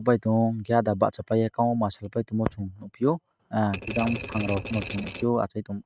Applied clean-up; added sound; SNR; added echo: neural mask model RNNoise.